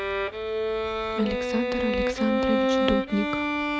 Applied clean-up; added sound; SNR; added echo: none; Bowed string instrument; -4 dB; none.